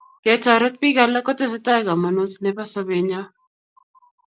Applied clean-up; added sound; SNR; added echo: none; none; none; none.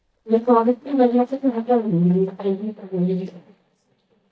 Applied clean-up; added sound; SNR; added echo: neural mask model DeepFilterNet 3.